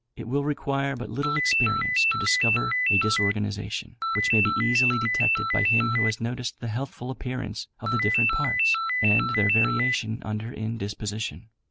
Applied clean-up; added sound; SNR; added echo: none; Ringtone; -4 dB; none.